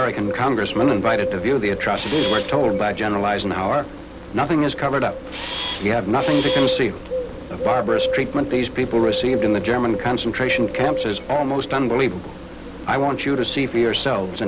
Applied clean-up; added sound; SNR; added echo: none; Camera + Bird; 6 dB; none.